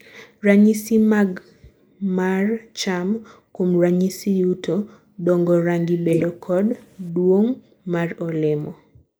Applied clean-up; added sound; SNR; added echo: neural mask model Resemble Enhance denoiser.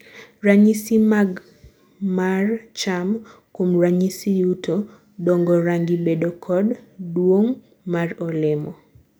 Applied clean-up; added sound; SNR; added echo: none; none; none; none.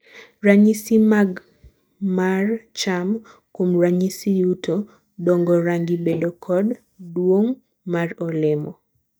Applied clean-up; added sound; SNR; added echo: neural mask model DeepFilterNet 3.